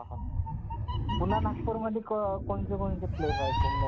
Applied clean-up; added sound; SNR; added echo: none; Meow; -3 dB; none.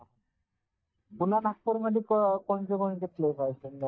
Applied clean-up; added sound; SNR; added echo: neural mask model DeepFilterNet 3.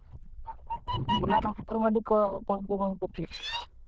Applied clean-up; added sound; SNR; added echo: neural diffusion model UNIVERSE++.